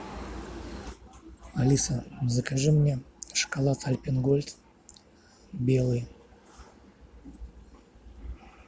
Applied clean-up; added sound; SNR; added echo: none; none; none; none.